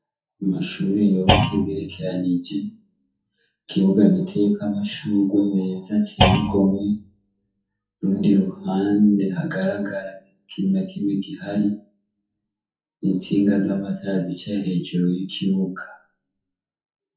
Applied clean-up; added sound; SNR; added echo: classical method WPE with log-MMSE.